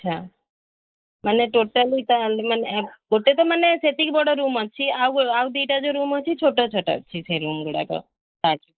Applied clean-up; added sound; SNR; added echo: neural mask model Resemble Enhance denoiser.